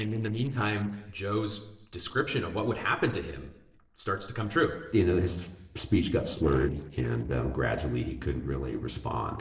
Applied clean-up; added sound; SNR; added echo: neural separator model SepFormer DNS4.